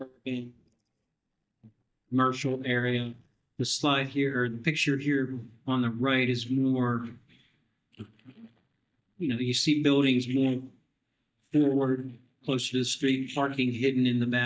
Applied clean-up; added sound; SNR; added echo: neural mask model DeepFilterNet 3.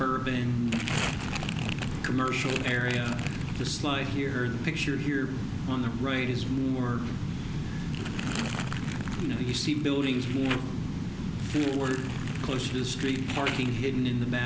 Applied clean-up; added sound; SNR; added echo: none; Crumpling, crinkling; 12 dB; none.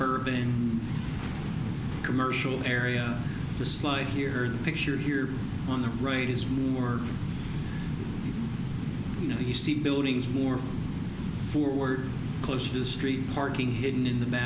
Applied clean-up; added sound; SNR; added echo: none; none; none; none.